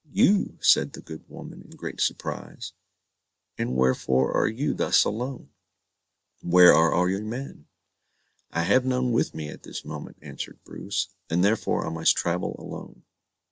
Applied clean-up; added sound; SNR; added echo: none; none; none; none.